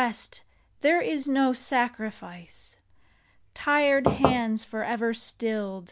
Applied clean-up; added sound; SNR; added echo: none; Knock / Wood; -2 dB; none.